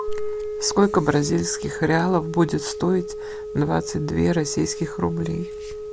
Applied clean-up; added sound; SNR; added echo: none; Wind instrument, woodwind instrument; 9 dB; none.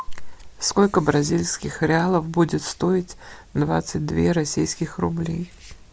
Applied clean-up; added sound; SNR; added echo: none; none; none; none.